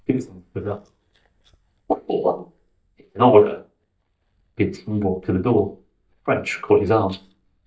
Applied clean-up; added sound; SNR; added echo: neural mask model DeepFilterNet 3.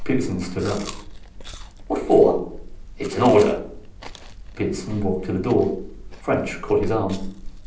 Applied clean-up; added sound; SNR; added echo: none; Chewing, mastication; 10 dB; reverberation time 0.6 s.